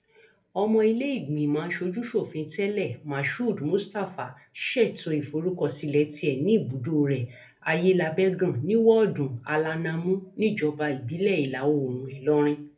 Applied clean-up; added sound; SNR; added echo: none; none; none; reverberation time 0.3 s.